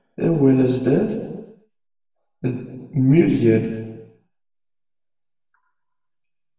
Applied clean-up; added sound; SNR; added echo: none; none; none; reverberation time 1.1 s.